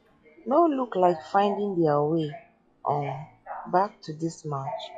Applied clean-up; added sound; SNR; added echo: classical method log-MMSE.